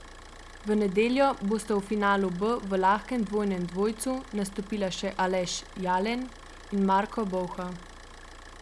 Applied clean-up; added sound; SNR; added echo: none; Idling / Car; 18 dB; none.